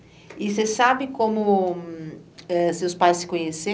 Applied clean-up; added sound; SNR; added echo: none; none; none; none.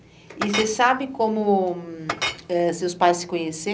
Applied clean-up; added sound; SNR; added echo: none; Chink, clink; 10 dB; none.